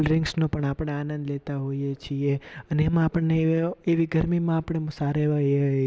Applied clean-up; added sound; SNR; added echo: none; none; none; none.